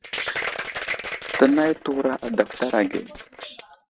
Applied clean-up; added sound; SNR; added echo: neural mask model RNNoise.